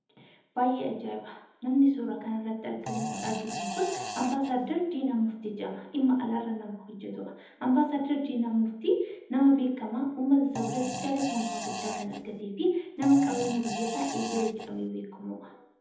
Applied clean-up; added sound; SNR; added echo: none; Fart; 7 dB; reverberation time 1.0 s.